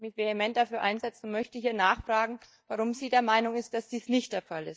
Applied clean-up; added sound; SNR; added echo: neural mask model DeepFilterNet 3.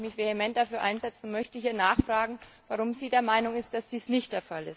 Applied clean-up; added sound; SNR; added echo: none; Whoosh, swoosh, swish; 8 dB; none.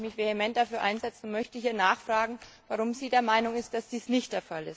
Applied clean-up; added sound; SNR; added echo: none; none; none; none.